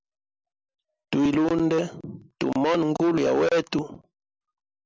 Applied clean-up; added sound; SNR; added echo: none; none; none; none.